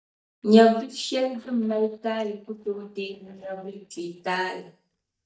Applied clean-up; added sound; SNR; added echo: neural mask model DeepFilterNet 3.